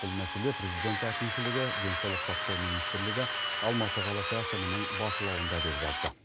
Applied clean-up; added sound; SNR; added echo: none; Drill; -1 dB; none.